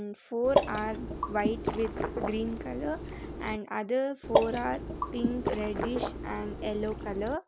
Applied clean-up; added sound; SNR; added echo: none; Water / Liquid; -1 dB; none.